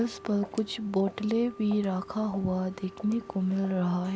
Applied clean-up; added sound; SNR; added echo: none; Wind instrument, woodwind instrument + Walk, footsteps; 18 dB; none.